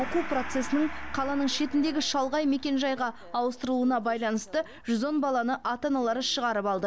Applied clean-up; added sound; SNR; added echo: none; Gong; 12 dB; none.